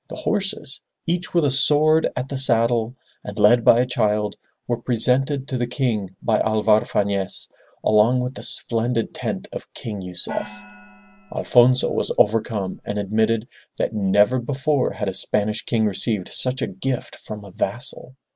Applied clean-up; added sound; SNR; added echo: none; Gong; 19 dB; none.